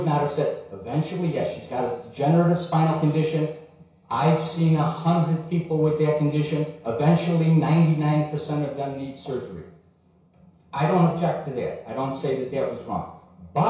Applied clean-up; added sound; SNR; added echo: none; none; none; reverberation time 0.6 s.